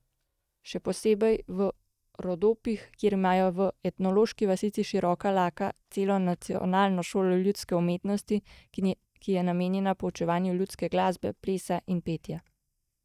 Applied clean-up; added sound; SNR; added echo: neural mask model DeepFilterNet 3.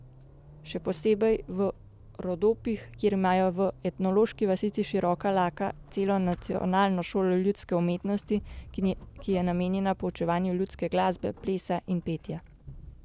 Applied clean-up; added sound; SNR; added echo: none; Squeak / Accelerating, revving, vroom / Vehicle; 20 dB; none.